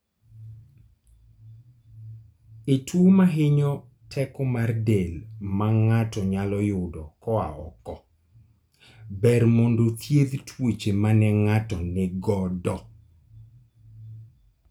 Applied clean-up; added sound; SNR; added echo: none; none; none; none.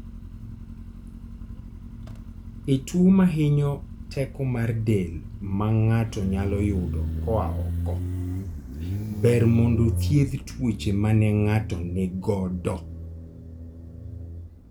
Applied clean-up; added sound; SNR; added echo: none; Motorcycle; 7 dB; none.